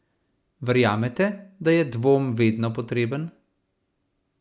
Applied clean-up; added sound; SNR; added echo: none; none; none; none.